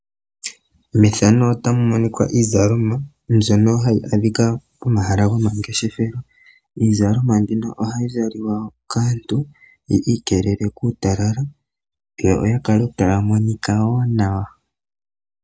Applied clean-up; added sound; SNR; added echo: none; none; none; none.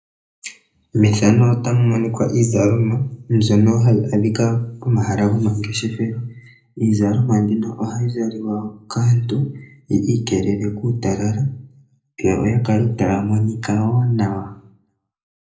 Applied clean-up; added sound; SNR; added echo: none; none; none; reverberation time 0.5 s.